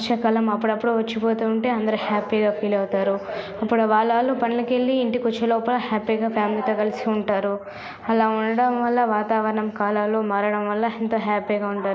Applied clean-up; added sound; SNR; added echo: none; none; none; none.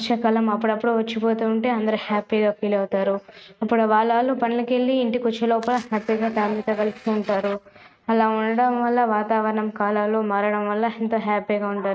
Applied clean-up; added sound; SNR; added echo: neural mask model RNNoise.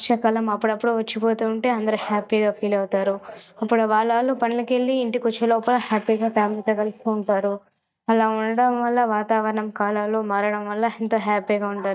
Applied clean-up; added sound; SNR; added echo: neural mask model DeepFilterNet 3.